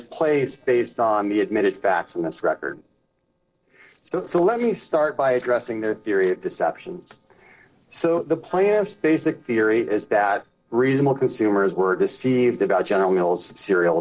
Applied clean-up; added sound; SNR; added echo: neural separator model SepFormer DNS4.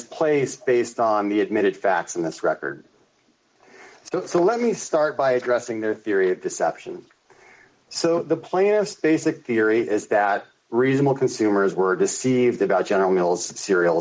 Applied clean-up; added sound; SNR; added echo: neural mask model Resemble Enhance denoiser.